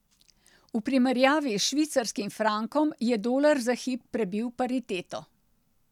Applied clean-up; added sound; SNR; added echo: none; none; none; none.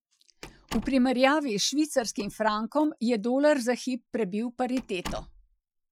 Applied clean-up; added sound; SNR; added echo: classical method Wiener filter.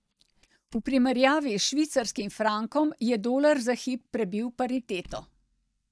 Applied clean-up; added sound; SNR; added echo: neural mask model DeepFilterNet 3.